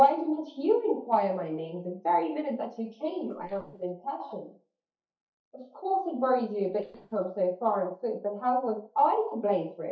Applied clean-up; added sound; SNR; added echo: neural mask model DeepFilterNet 3.